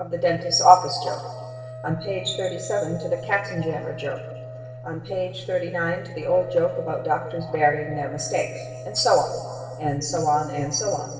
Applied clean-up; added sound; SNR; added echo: none; Wind instrument, woodwind instrument; 17 dB; reverberation time 1.7 s.